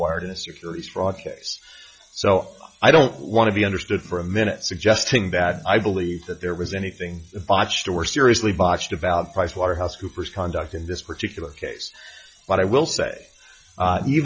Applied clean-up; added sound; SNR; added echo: classical method log-MMSE.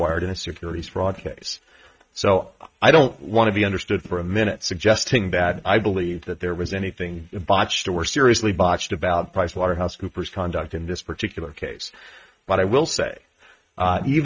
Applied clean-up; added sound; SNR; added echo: neural mask model RNNoise.